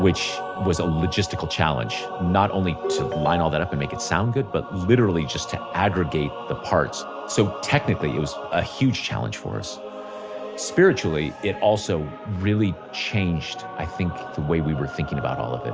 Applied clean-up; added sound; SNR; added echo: none; Ringtone; 5 dB; none.